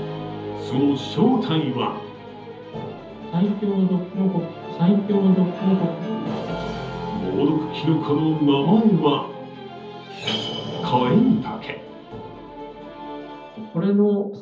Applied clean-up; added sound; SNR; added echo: none; none; none; reverberation time 0.7 s.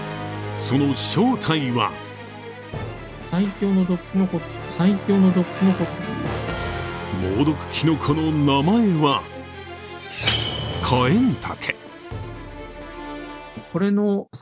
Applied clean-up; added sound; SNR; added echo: none; none; none; none.